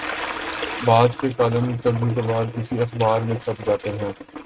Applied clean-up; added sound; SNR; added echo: neural mask model RNNoise.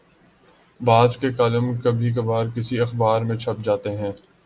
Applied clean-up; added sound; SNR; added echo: none; none; none; none.